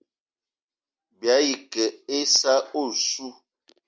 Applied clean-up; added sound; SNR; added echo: none; none; none; none.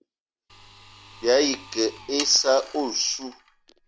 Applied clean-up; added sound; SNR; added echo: none; Sawing; 16 dB; none.